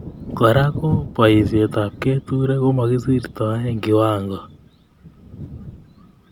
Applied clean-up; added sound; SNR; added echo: none; Thunder / Wind; 12 dB; none.